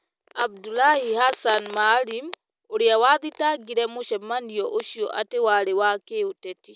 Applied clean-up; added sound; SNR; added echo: none; none; none; none.